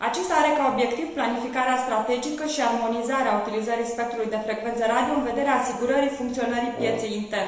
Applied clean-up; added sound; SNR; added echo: none; Wind instrument, woodwind instrument; 9 dB; reverberation time 1.1 s.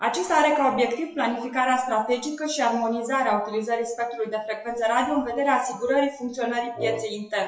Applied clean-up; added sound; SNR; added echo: classical method WPE with log-MMSE.